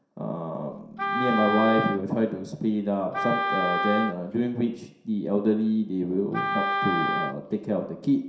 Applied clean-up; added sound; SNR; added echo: none; Wind instrument, woodwind instrument; 3 dB; reverberation time 0.7 s.